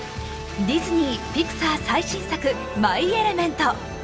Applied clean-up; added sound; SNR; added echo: none; none; none; reverberation time 2.3 s.